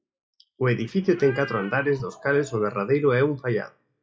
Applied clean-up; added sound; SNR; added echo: classical method WPE with log-MMSE.